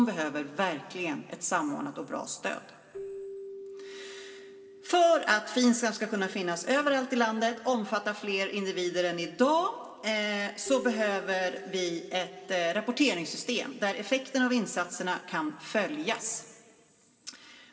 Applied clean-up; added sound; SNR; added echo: none; Keyboard (musical); 19 dB; reverberation time 1.6 s.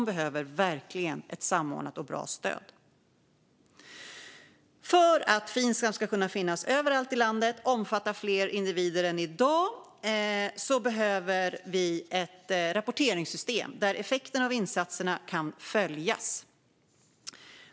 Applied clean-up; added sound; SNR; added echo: none; none; none; none.